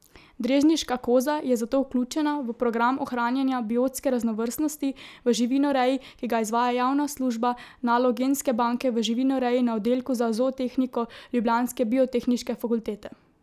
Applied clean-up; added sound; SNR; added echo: none; none; none; none.